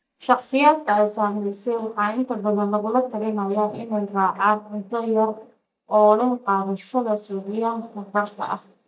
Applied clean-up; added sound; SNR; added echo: neural mask model DeepFilterNet 3.